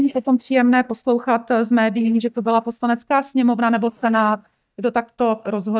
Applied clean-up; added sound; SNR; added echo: neural mask model DeepFilterNet 3.